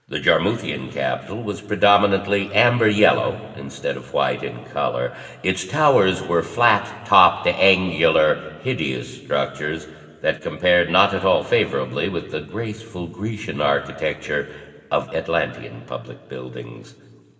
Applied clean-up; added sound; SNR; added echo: none; none; none; reverberation time 1.7 s.